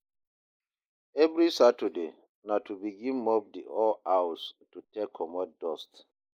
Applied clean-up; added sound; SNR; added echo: neural mask model Resemble Enhance denoiser.